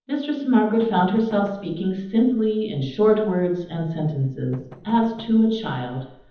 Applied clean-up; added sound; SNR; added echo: neural separator model SepFormer DNS4.